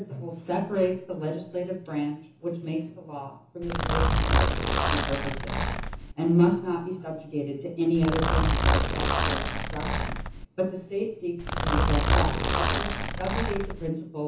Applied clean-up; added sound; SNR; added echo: none; Zipper (clothing); -5 dB; reverberation time 0.7 s.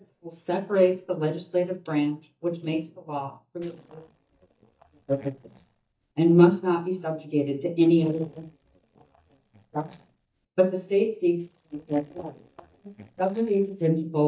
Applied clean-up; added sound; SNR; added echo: neural mask model DeepFilterNet 3.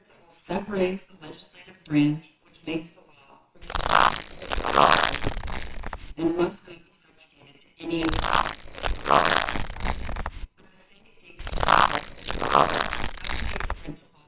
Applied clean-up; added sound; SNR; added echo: neural separator model SepFormer WHAMR!.